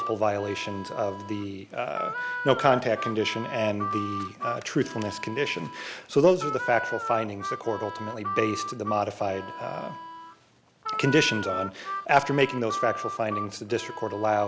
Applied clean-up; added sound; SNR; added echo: none; Harmonica; 8 dB; none.